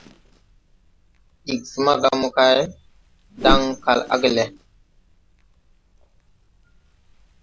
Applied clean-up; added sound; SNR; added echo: none; Whoosh, swoosh, swish; 8 dB; none.